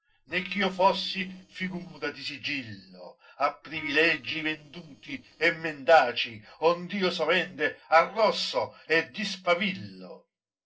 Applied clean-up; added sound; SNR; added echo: neural separator model SepFormer DNS4.